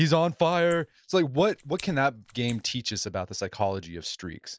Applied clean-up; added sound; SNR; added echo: neural mask model Resemble Enhance denoiser.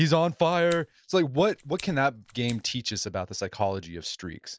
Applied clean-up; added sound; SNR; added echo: none; Scissors; 20 dB; none.